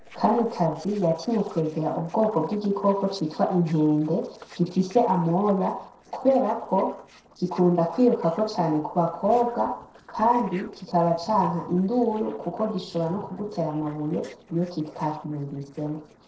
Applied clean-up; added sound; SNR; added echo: neural separator model SepFormer DNS4.